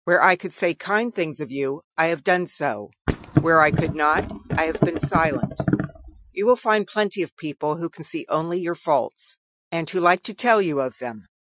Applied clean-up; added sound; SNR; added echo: classical method Wiener filter.